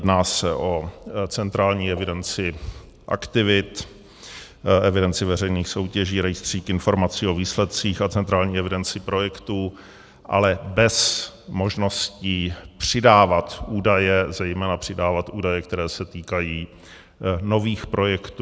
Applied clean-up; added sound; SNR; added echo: none; none; none; none.